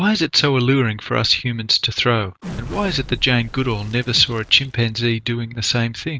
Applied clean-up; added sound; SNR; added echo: none; Crackle; 15 dB; none.